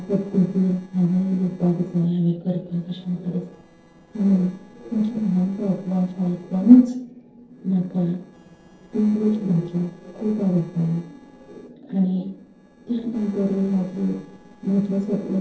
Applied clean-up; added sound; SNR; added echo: neural separator model SepFormer DNS4.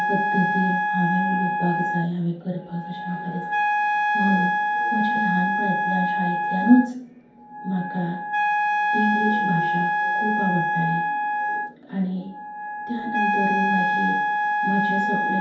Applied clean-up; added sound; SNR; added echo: none; Wind instrument, woodwind instrument; -3 dB; reverberation time 0.6 s.